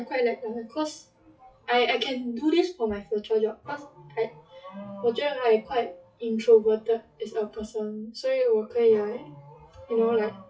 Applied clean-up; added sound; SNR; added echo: classical method WPE with log-MMSE.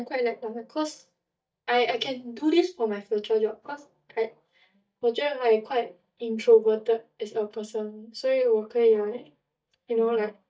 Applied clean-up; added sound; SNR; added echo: neural mask model DeepFilterNet 3.